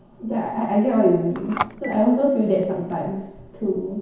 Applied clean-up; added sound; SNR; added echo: none; Telephone; 13 dB; reverberation time 1.0 s.